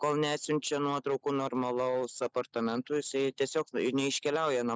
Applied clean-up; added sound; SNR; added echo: none; none; none; none.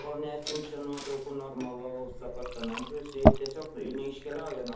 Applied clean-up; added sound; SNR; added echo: none; Liquid; -5 dB; reverberation time 0.6 s.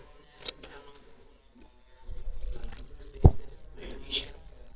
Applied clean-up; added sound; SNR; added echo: neural mask model DeepFilterNet 3.